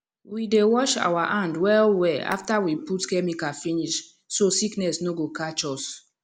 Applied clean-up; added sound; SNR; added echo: none; Telephone; 14 dB; none.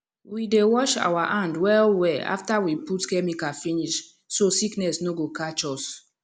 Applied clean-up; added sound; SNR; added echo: none; none; none; none.